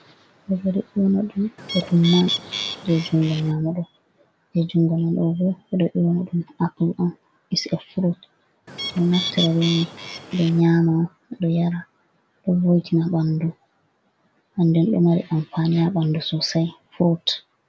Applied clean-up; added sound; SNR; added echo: none; Bird; 8 dB; none.